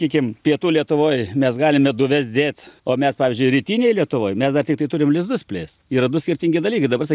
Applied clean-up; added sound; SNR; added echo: none; none; none; none.